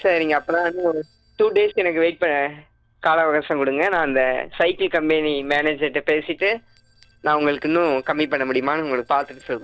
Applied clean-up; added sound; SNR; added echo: neural separator model SepFormer DNS4.